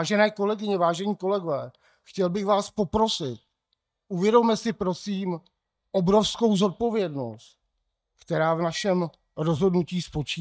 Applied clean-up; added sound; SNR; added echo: neural mask model DeepFilterNet 3.